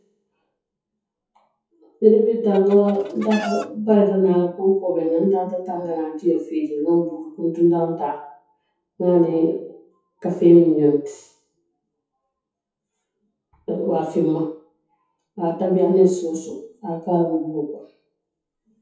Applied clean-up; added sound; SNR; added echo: classical method WPE with log-MMSE.